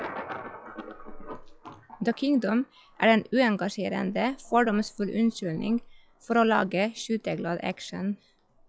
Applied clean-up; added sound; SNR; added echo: classical method log-MMSE.